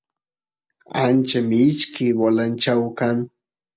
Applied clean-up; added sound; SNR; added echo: none; none; none; none.